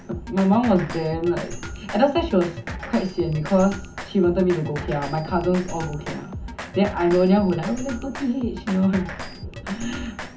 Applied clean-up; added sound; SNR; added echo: none; Drum kit; 11 dB; reverberation time 0.3 s.